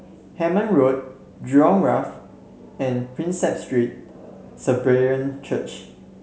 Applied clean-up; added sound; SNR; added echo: none; none; none; none.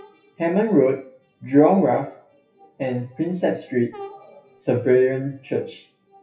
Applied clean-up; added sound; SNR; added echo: classical method WPE with log-MMSE.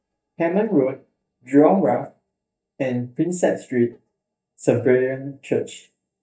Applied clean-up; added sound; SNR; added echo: neural mask model DeepFilterNet 3.